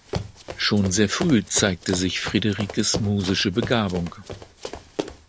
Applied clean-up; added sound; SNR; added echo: none; Run; 10 dB; none.